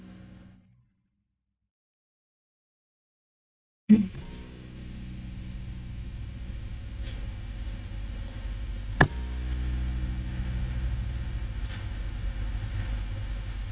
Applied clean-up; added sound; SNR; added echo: neural mask model DeepFilterNet 3.